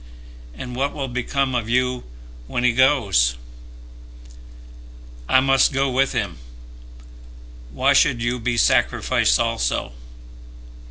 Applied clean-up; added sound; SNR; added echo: none; none; none; none.